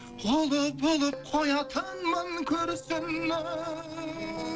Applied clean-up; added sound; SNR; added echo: neural separator model SepFormer DNS4.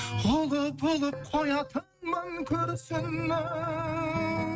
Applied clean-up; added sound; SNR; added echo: neural mask model RNNoise.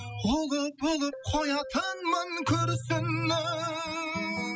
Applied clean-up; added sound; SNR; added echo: classical method spectral subtraction.